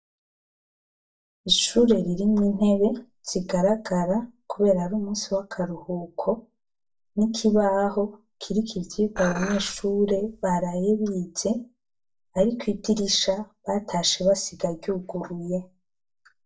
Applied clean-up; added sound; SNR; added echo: neural mask model DeepFilterNet 3.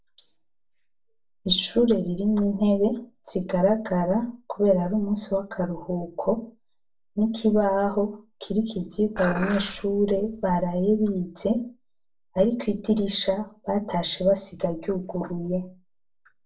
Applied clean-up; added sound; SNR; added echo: neural separator model SepFormer DNS4.